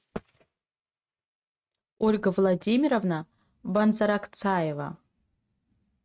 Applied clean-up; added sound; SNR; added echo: neural mask model RNNoise.